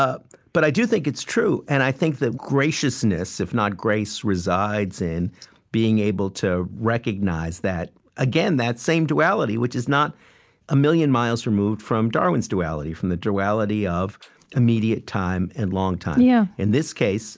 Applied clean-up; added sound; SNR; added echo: neural mask model Resemble Enhance denoiser.